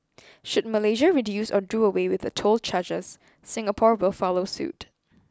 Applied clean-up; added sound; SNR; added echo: none; none; none; none.